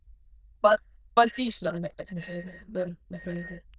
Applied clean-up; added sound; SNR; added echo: neural diffusion model UNIVERSE++.